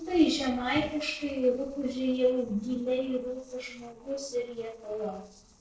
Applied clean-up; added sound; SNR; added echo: neural separator model SepFormer DNS4.